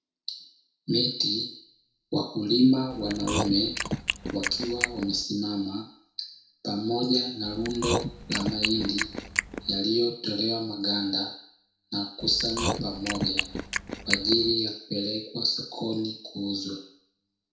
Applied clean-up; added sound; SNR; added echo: none; Chewing, mastication; 3 dB; reverberation time 0.6 s.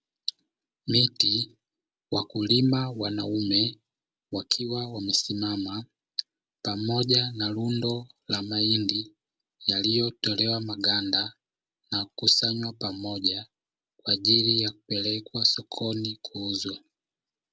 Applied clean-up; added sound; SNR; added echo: none; none; none; none.